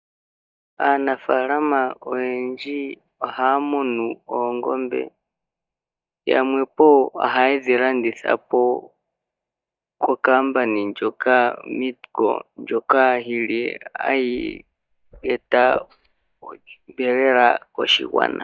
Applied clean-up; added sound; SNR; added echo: neural mask model DeepFilterNet 3.